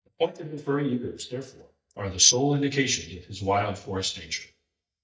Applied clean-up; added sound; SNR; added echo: neural mask model DeepFilterNet 3.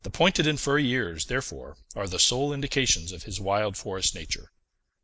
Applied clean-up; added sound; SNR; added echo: none; none; none; none.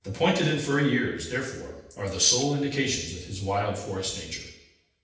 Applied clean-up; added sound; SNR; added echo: none; Tambourine; -3 dB; reverberation time 0.9 s.